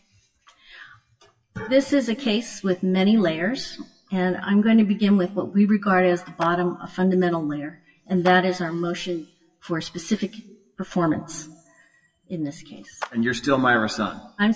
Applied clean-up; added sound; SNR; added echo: classical method WPE with log-MMSE.